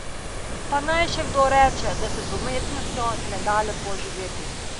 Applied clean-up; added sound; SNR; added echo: none; Ocean; 2 dB; none.